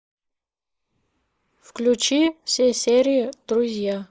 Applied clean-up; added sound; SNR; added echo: neural mask model Resemble Enhance denoiser.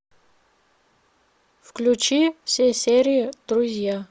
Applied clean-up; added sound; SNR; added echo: none; none; none; none.